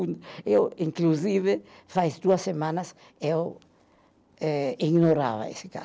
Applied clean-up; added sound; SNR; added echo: none; none; none; none.